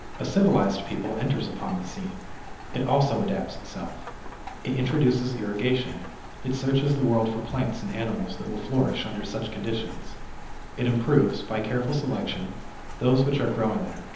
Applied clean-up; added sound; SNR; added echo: none; Rain; 12 dB; reverberation time 0.9 s.